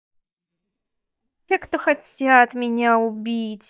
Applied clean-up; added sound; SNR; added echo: neural mask model DeepFilterNet 3.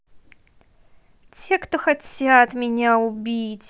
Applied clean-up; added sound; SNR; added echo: none; none; none; none.